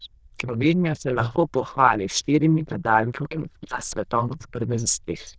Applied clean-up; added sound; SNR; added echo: neural diffusion model UNIVERSE++.